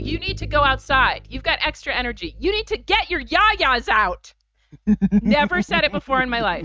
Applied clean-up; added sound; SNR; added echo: neural mask model RNNoise.